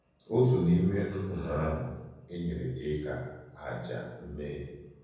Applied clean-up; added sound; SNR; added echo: none; none; none; reverberation time 1.1 s.